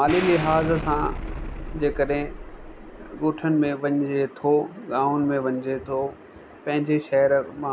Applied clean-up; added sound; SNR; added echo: none; Explosion; 9 dB; none.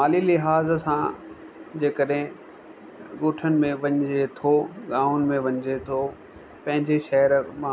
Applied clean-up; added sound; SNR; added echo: none; none; none; none.